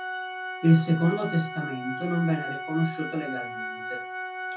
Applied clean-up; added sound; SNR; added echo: none; Organ; 8 dB; reverberation time 0.3 s.